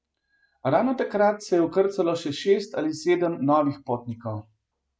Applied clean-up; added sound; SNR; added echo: none; none; none; none.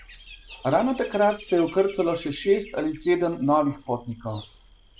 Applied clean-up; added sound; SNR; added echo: none; Bird / Dog; 20 dB; none.